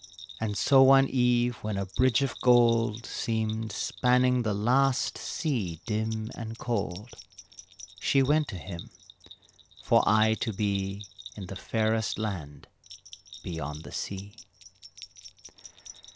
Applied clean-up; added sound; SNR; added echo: none; Bell; 17 dB; none.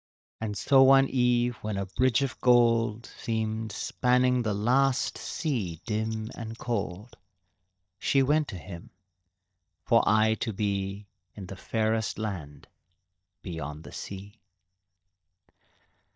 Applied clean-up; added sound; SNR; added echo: neural mask model DeepFilterNet 3.